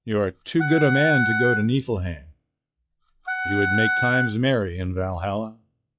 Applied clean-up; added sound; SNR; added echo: classical method log-MMSE.